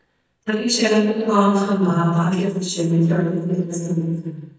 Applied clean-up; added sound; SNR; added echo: neural mask model DeepFilterNet 3.